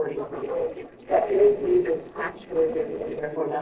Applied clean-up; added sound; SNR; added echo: neural separator model SepFormer DNS4.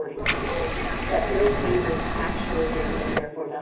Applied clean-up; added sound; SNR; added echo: none; Liquid; -2 dB; reverberation time 2.4 s.